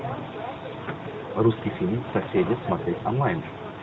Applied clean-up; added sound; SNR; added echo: none; none; none; none.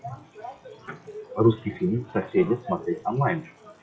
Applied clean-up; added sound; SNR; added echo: classical method log-MMSE.